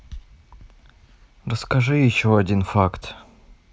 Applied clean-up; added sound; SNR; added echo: none; none; none; none.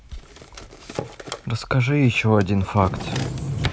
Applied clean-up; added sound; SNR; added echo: none; Drawer open or close; 8 dB; none.